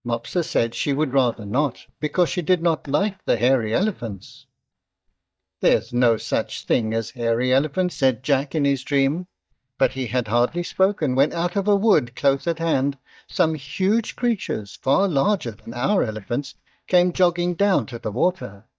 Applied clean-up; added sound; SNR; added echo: neural mask model DeepFilterNet 3.